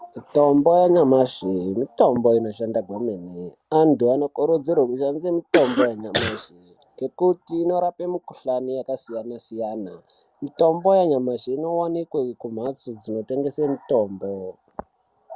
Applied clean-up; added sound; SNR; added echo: none; Cough; 2 dB; none.